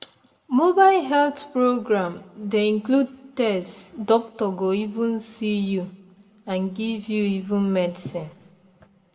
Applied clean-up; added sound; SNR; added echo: none; none; none; reverberation time 0.8 s.